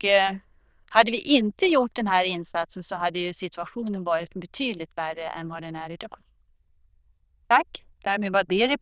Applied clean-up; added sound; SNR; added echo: neural diffusion model UNIVERSE++.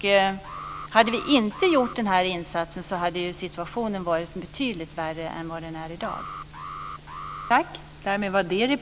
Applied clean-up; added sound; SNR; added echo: none; Alarm; 12 dB; none.